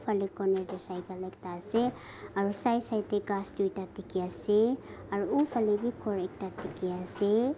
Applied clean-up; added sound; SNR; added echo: none; Thump, thud; 19 dB; none.